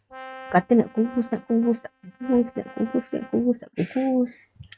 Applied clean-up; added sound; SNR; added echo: neural mask model RNNoise.